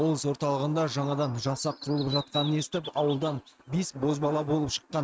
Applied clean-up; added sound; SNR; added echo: neural mask model RNNoise.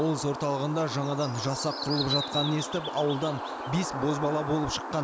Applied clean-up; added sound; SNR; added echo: none; Bird; 5 dB; none.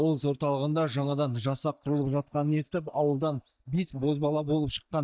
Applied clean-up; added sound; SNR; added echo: neural mask model DeepFilterNet 3.